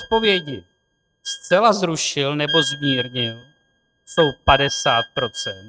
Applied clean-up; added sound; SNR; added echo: neural mask model RNNoise.